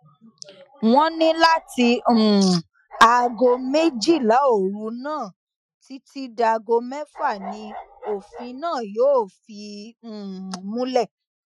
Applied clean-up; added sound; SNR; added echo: classical method Wiener filter.